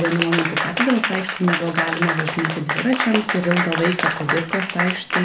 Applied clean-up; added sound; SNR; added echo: none; Applause / Crowd; 2 dB; reverberation time 0.3 s.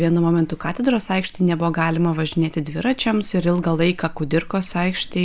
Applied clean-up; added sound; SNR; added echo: none; none; none; none.